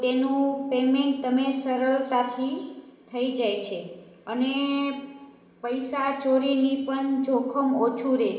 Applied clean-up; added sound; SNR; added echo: none; none; none; reverberation time 1.1 s.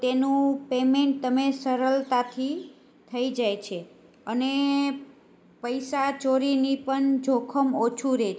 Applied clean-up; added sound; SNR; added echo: none; none; none; none.